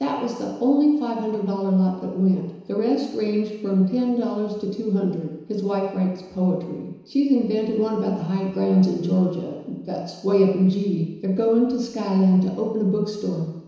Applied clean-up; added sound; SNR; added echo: none; none; none; reverberation time 1.0 s.